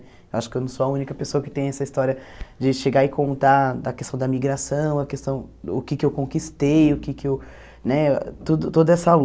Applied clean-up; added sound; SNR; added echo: none; none; none; none.